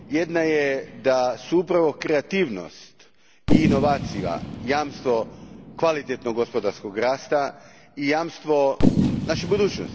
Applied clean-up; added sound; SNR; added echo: none; Fireworks; 4 dB; none.